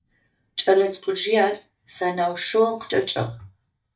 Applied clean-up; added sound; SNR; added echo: neural mask model DeepFilterNet 3.